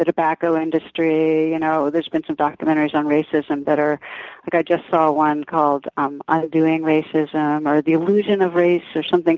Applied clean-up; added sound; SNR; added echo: none; none; none; none.